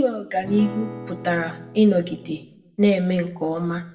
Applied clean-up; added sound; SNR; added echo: none; Acoustic guitar / Strum; 14 dB; reverberation time 0.6 s.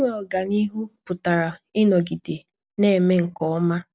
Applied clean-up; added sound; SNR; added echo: none; none; none; none.